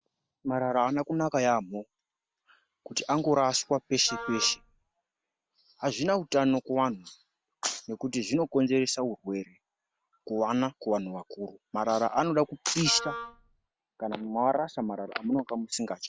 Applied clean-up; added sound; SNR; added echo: none; Wind instrument, woodwind instrument; 9 dB; none.